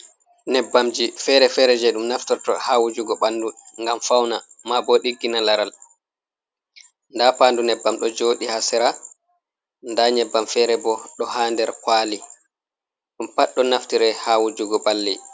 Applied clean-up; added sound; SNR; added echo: none; none; none; none.